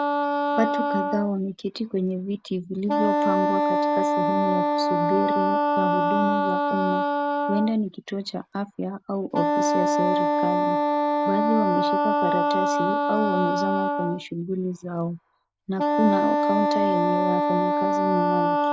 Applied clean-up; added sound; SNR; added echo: none; Wind instrument, woodwind instrument; -4 dB; none.